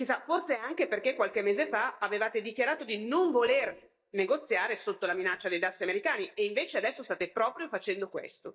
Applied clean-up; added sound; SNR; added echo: neural mask model DeepFilterNet 3.